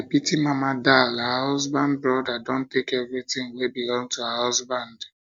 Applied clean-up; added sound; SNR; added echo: none; none; none; none.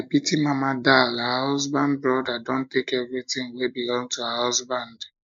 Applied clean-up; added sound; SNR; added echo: neural mask model Resemble Enhance denoiser.